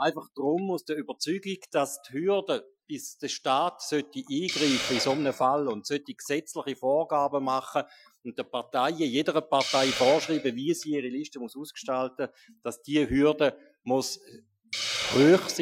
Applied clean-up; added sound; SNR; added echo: classical method Wiener filter.